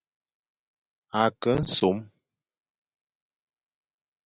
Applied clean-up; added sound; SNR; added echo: none; none; none; none.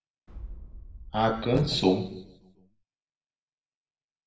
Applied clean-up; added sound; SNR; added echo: none; Boom; 14 dB; reverberation time 0.8 s.